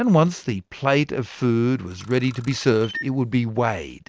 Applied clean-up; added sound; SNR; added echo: none; Camera; 17 dB; none.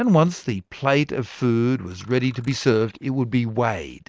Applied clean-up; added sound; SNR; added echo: neural mask model Resemble Enhance denoiser.